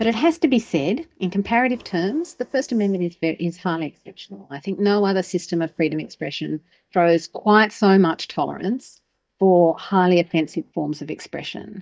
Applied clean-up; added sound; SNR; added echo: neural mask model DeepFilterNet 3.